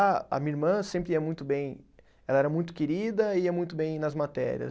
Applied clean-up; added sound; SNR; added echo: none; none; none; none.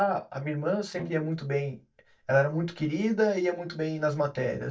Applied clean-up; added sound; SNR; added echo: neural mask model DeepFilterNet 3.